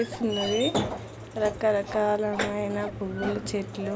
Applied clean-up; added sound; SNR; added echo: none; Bark; 16 dB; none.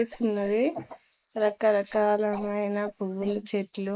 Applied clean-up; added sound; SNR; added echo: neural mask model Resemble Enhance denoiser.